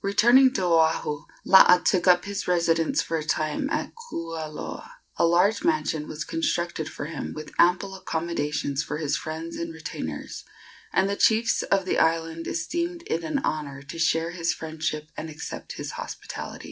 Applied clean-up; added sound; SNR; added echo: none; none; none; none.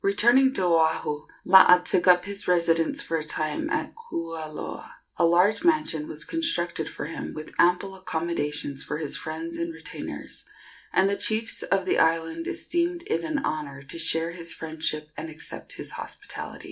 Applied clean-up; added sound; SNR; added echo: none; none; none; reverberation time 0.2 s.